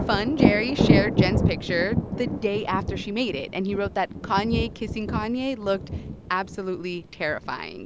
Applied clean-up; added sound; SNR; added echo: none; Thunder; -1 dB; none.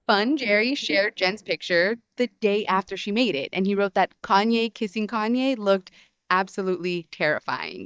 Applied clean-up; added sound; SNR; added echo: neural mask model DeepFilterNet 3.